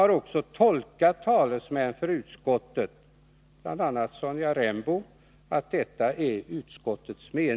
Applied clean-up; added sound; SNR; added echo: none; none; none; none.